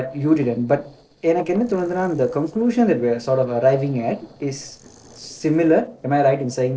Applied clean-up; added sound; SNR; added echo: neural separator model SepFormer DNS4.